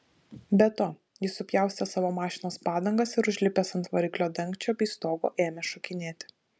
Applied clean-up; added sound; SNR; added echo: none; none; none; none.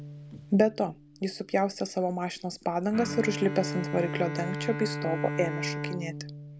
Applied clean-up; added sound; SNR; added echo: none; Bowed string instrument; 7 dB; none.